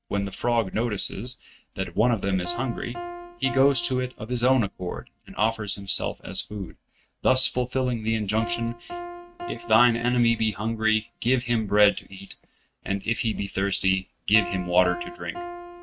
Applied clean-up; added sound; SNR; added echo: neural mask model RNNoise.